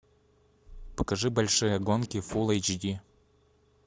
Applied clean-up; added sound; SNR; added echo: none; Sliding door; 19 dB; none.